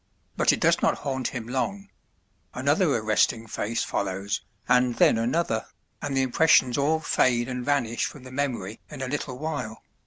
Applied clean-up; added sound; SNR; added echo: none; none; none; none.